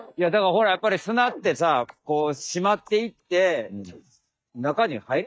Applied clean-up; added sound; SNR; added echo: neural mask model DeepFilterNet 3.